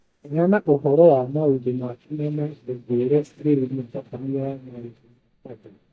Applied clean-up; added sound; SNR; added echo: neural mask model DeepFilterNet 3.